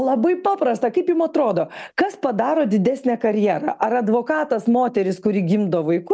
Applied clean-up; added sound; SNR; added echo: none; none; none; none.